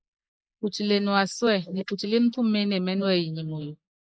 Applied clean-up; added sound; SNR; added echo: neural mask model Resemble Enhance denoiser.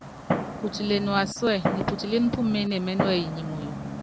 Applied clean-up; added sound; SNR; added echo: none; Fireworks; 4 dB; none.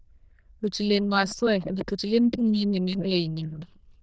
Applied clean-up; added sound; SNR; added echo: neural diffusion model UNIVERSE++.